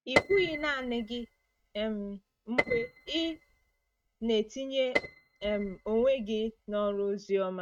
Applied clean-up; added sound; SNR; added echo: neural mask model RNNoise.